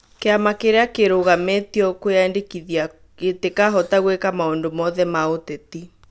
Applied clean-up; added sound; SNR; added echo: none; none; none; none.